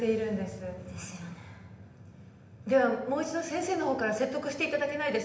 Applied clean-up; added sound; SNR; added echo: none; none; none; reverberation time 0.8 s.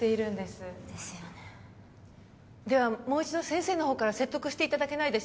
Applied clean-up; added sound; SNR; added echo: none; none; none; none.